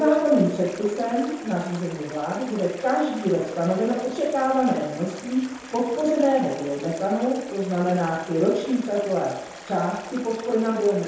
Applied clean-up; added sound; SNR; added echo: none; Stream; 18 dB; reverberation time 0.8 s.